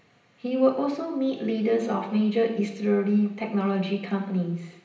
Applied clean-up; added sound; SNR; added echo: none; none; none; reverberation time 0.8 s.